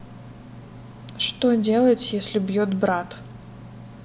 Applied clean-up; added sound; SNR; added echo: none; none; none; none.